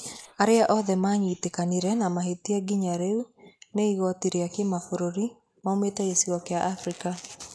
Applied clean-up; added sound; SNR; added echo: neural mask model Resemble Enhance denoiser.